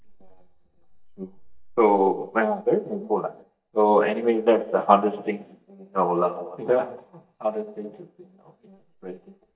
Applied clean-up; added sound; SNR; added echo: neural mask model DeepFilterNet 3.